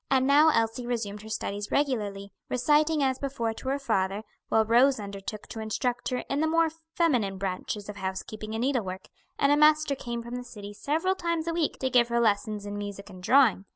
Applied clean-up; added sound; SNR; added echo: none; none; none; none.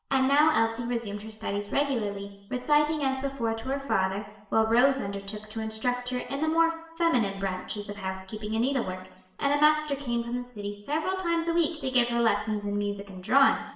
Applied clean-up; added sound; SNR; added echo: none; none; none; reverberation time 0.8 s.